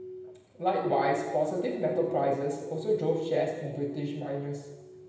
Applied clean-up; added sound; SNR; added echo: none; Glass; 12 dB; reverberation time 1.2 s.